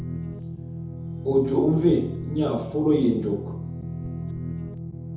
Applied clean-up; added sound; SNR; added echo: none; Guitar; 7 dB; reverberation time 0.8 s.